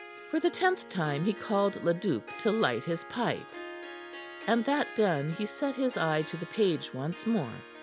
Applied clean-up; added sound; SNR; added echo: none; Harp; 14 dB; none.